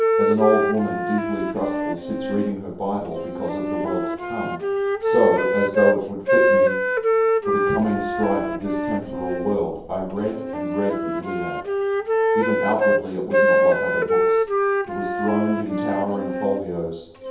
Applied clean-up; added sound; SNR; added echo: none; Wind instrument, woodwind instrument; -3 dB; reverberation time 0.7 s.